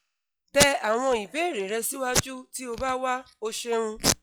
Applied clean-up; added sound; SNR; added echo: classical method log-MMSE.